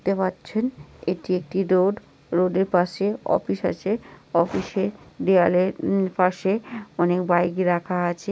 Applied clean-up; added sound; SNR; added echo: none; none; none; none.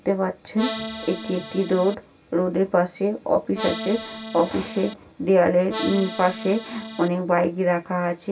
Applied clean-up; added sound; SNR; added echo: none; Accordion; 9 dB; reverberation time 0.2 s.